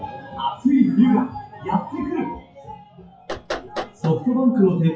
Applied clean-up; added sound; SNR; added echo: classical method WPE with log-MMSE.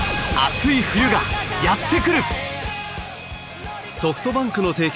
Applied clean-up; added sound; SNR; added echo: none; none; none; none.